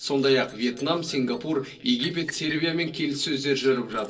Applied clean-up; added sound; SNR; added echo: neural separator model SepFormer DNS4.